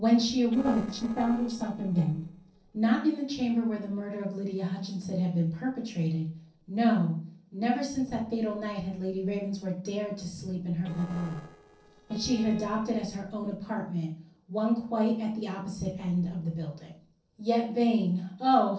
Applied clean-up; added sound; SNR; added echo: neural separator model SepFormer DNS4.